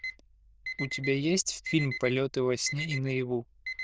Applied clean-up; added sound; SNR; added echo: neural diffusion model UNIVERSE++.